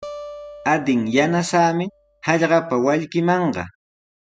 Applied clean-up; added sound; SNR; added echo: none; Acoustic guitar; 20 dB; none.